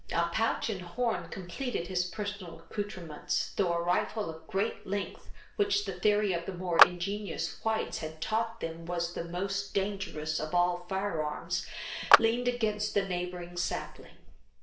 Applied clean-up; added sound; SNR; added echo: none; Clapping; -2 dB; reverberation time 0.5 s.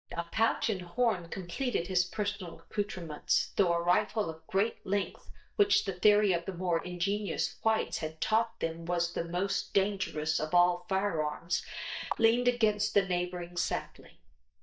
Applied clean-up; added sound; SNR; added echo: neural mask model DeepFilterNet 3.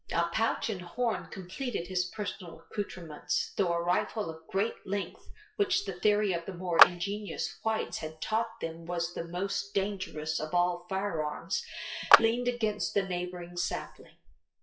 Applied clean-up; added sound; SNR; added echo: classical method WPE with log-MMSE.